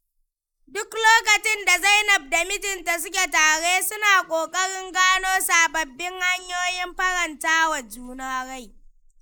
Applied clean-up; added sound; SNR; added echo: neural mask model Resemble Enhance denoiser.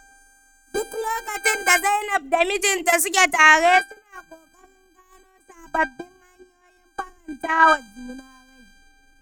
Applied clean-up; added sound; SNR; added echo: neural mask model RNNoise.